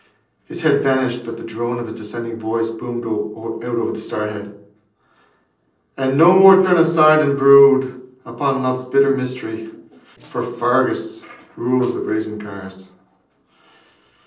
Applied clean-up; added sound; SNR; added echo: neural separator model SepFormer DNS4.